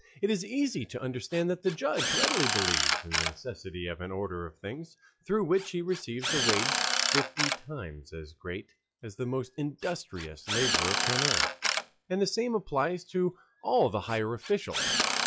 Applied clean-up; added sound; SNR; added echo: classical method log-MMSE.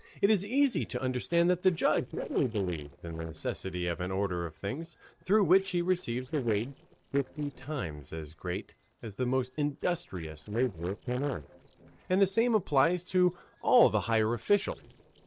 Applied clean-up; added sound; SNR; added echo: neural separator model SepFormer DNS4.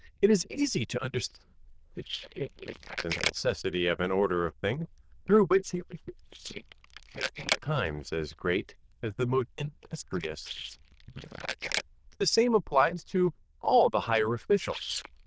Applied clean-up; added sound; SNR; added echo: neural diffusion model UNIVERSE++.